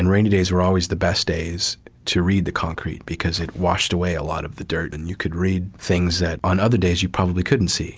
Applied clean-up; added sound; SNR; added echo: none; none; none; none.